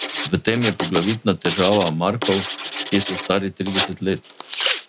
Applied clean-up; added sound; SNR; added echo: none; Writing; 2 dB; none.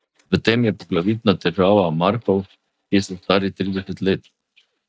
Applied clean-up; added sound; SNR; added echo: neural mask model DeepFilterNet 3.